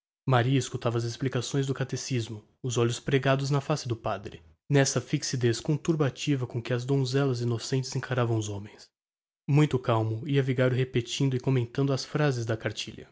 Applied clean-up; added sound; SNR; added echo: none; none; none; none.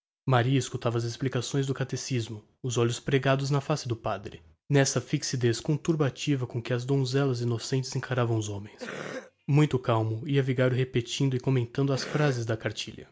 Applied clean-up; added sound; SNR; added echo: none; Cough; 14 dB; none.